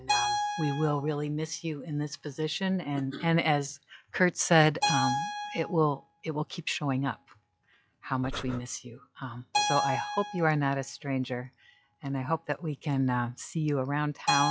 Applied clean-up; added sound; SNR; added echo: classical method log-MMSE.